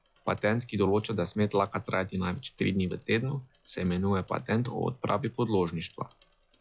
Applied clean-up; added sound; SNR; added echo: classical method log-MMSE.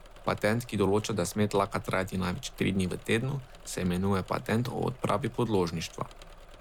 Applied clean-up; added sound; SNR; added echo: none; Engine / Mechanisms; 18 dB; none.